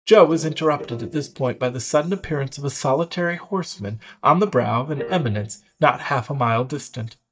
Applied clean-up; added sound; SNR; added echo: neural mask model DeepFilterNet 3.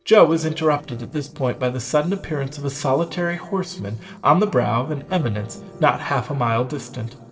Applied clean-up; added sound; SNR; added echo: neural separator model SepFormer DNS4.